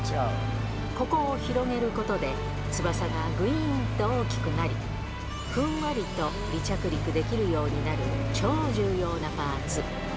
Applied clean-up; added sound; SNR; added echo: none; Accelerating, revving, vroom; 1 dB; none.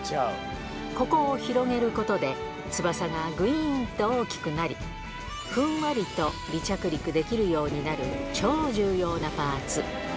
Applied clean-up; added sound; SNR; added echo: none; none; none; none.